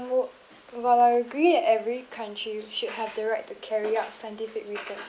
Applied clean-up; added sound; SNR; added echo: none; none; none; none.